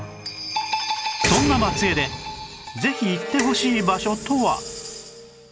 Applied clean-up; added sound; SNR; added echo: none; Boom + Dishes, pots, and pans; 6 dB; none.